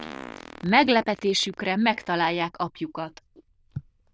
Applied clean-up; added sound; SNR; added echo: neural diffusion model UNIVERSE++.